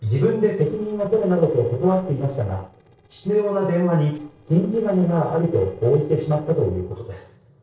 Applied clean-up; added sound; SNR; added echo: neural separator model SepFormer DNS4.